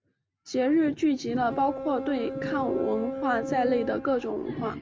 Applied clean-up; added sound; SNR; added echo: none; Boat, Water vehicle; 8 dB; none.